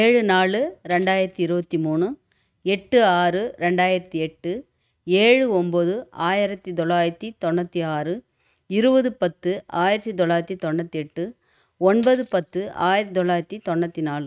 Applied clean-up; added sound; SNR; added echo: neural mask model RNNoise.